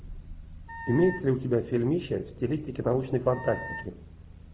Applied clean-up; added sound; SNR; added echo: none; Wind instrument, woodwind instrument; 13 dB; none.